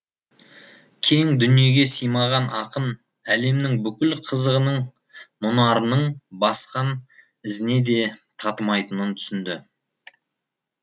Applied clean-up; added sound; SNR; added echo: none; none; none; none.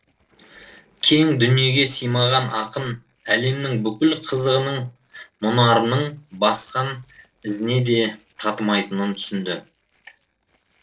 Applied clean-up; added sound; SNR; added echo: neural separator model SepFormer DNS4.